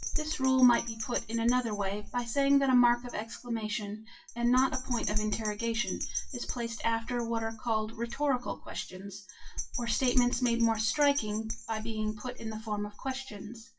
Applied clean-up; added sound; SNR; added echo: classical method WPE with log-MMSE.